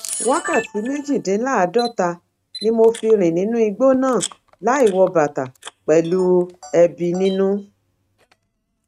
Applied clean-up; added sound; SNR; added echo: neural mask model RNNoise.